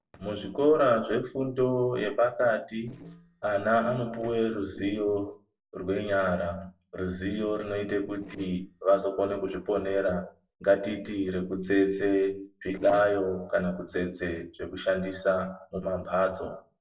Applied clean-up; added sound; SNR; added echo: neural separator model SepFormer DNS4.